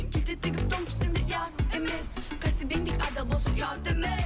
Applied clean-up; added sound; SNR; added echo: none; Bird; 12 dB; none.